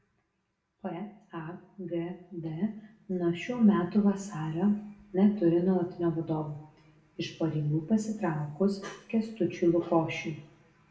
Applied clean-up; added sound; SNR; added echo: none; none; none; reverberation time 0.6 s.